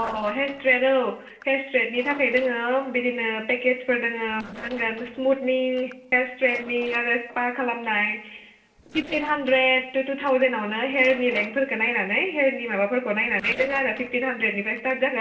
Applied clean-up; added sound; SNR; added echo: neural separator model SepFormer DNS4.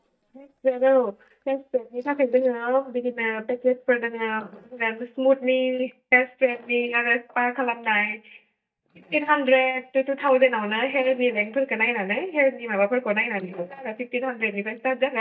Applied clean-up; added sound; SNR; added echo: neural mask model DeepFilterNet 3.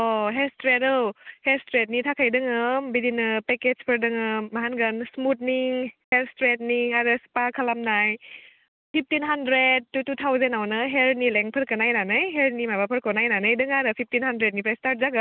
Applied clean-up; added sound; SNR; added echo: none; none; none; none.